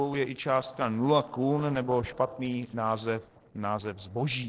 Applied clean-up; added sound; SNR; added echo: neural separator model SepFormer DNS4.